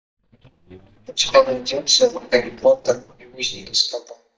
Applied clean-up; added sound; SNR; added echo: neural mask model DeepFilterNet 3.